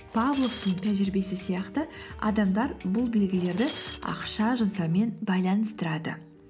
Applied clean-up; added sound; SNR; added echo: none; Shatter; 16 dB; none.